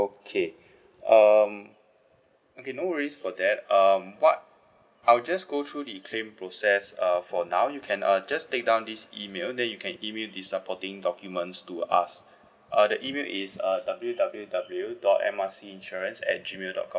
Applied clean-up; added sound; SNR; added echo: none; none; none; none.